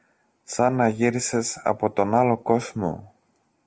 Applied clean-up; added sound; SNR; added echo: none; none; none; none.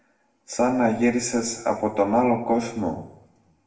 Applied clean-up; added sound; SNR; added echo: none; none; none; reverberation time 0.7 s.